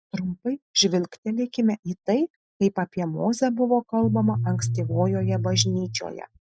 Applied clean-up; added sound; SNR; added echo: classical method Wiener filter.